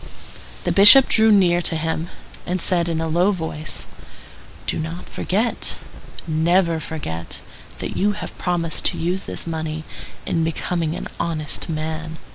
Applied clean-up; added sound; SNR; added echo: none; none; none; none.